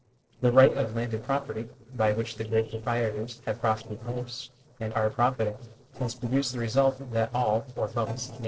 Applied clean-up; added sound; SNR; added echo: neural separator model SepFormer DNS4.